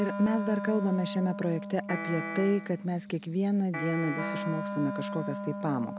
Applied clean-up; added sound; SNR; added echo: none; Piano + Wind instrument, woodwind instrument; 6 dB; none.